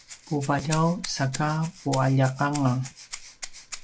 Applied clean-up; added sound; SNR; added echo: none; Rattle (instrument); 14 dB; none.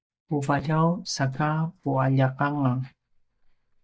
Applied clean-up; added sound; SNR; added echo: neural mask model DeepFilterNet 3.